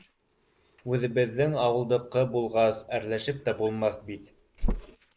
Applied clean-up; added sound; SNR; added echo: neural mask model Resemble Enhance denoiser.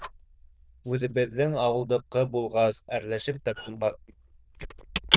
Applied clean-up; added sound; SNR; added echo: neural diffusion model UNIVERSE++.